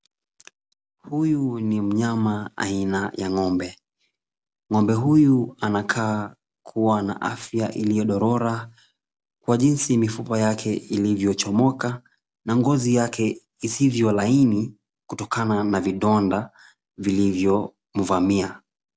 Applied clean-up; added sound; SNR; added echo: none; none; none; none.